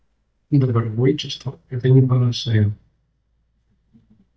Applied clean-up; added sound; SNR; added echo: neural mask model DeepFilterNet 3.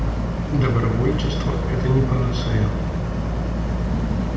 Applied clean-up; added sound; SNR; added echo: none; Boat, Water vehicle; -1 dB; reverberation time 0.9 s.